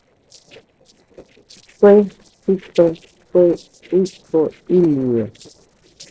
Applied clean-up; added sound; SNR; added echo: neural separator model SepFormer DNS4.